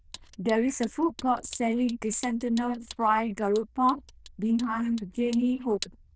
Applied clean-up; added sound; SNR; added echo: neural diffusion model UNIVERSE++.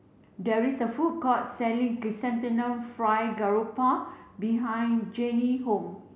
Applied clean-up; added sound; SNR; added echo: none; none; none; none.